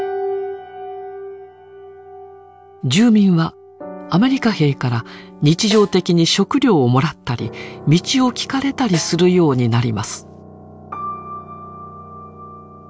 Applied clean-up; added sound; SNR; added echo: none; Snare drum; 20 dB; none.